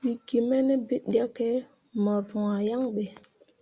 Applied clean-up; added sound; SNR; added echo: none; none; none; none.